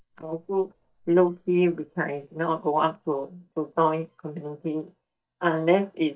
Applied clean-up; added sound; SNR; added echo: neural mask model DeepFilterNet 3.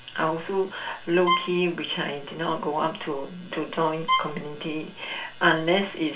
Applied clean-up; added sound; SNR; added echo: none; Bowed string instrument; 4 dB; reverberation time 0.3 s.